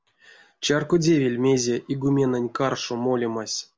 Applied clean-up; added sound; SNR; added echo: none; none; none; none.